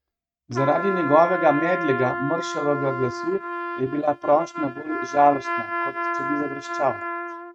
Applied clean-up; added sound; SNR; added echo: neural mask model RNNoise.